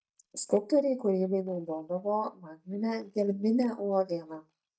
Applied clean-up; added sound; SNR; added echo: neural mask model DeepFilterNet 3.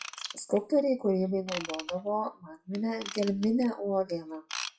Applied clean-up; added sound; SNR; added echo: classical method WPE with log-MMSE.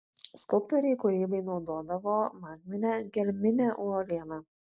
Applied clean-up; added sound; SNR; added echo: none; none; none; none.